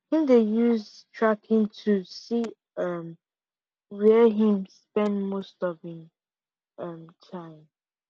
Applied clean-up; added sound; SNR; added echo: none; none; none; none.